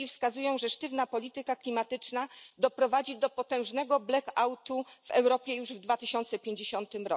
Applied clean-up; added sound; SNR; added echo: none; none; none; none.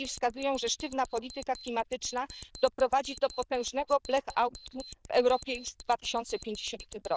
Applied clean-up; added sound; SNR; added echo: neural diffusion model UNIVERSE++.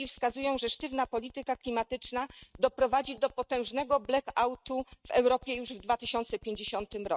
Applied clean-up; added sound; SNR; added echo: neural mask model RNNoise.